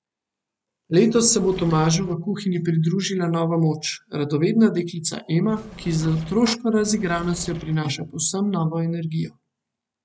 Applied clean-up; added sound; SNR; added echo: none; Engine / Mechanisms; 17 dB; none.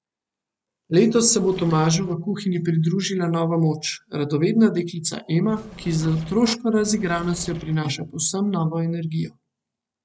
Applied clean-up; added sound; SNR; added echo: neural separator model SepFormer DNS4.